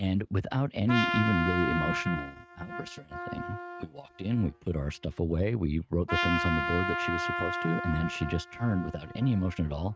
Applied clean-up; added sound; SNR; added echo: neural mask model RNNoise.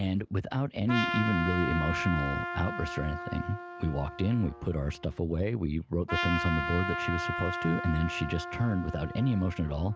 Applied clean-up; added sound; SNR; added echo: none; Trumpet; 6 dB; none.